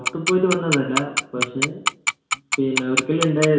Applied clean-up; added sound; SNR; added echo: none; Tick-tock; 3 dB; reverberation time 0.7 s.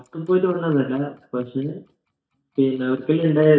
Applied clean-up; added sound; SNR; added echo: neural mask model DeepFilterNet 3.